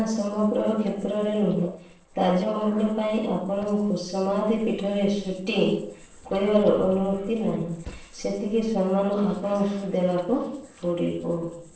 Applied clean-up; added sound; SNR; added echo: neural separator model SepFormer DNS4.